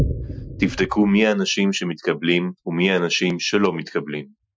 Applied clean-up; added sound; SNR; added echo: classical method Wiener filter.